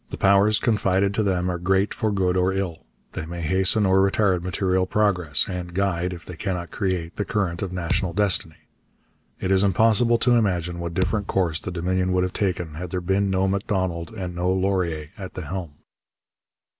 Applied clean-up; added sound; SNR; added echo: none; Thump, thud; 8 dB; none.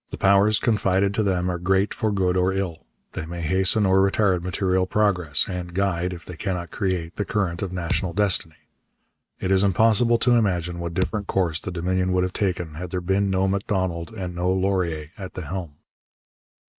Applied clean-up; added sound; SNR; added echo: neural mask model RNNoise.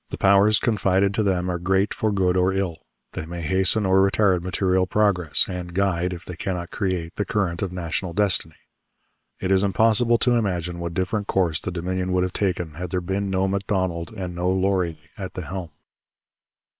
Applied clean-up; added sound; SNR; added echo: neural separator model SepFormer WHAM!.